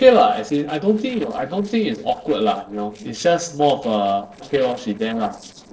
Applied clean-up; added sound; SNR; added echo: neural separator model SepFormer DNS4.